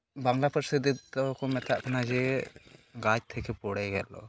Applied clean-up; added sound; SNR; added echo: none; Gurgling; 16 dB; none.